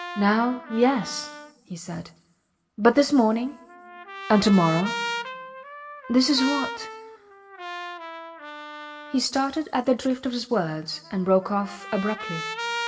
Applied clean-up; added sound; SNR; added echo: none; Trumpet; 11 dB; reverberation time 0.7 s.